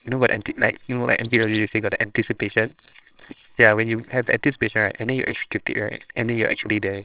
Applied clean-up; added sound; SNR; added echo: neural separator model SepFormer WHAMR!.